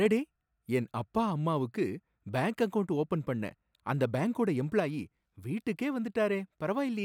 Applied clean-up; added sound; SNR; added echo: none; none; none; none.